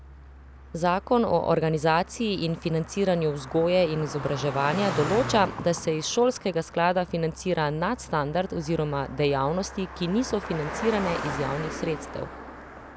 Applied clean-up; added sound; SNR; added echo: none; Car passing by; 11 dB; none.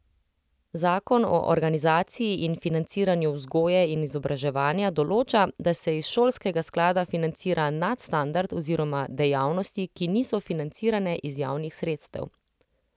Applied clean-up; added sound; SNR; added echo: none; none; none; none.